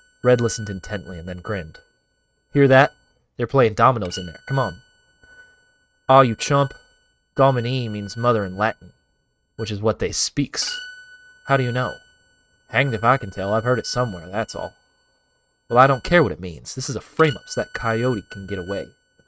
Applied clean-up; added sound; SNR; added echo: neural mask model RNNoise.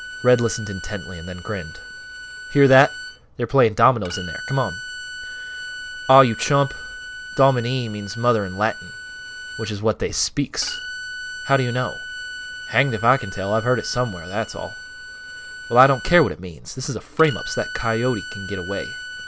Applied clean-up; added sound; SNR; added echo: none; Bowed string instrument; 12 dB; none.